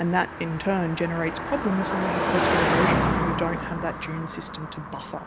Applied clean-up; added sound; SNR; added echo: none; Car passing by; -1 dB; none.